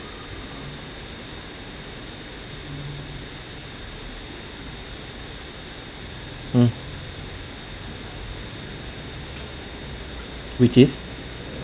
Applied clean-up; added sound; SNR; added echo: none; none; none; none.